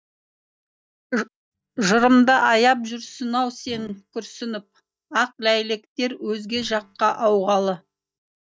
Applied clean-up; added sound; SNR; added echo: neural mask model DeepFilterNet 3.